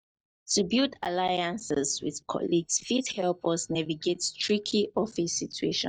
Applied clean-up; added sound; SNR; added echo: neural mask model DeepFilterNet 3.